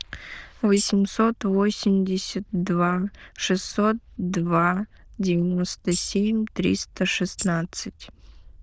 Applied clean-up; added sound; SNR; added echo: neural diffusion model UNIVERSE++.